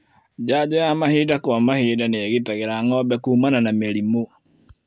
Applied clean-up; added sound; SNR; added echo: none; none; none; none.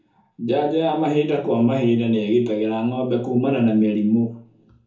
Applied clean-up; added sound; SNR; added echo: none; none; none; reverberation time 0.5 s.